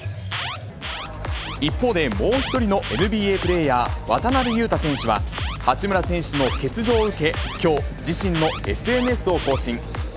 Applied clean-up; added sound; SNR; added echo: none; Alarm; 13 dB; none.